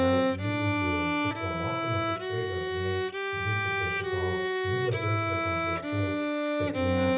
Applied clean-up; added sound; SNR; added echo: none; Bowed string instrument; -5 dB; reverberation time 0.6 s.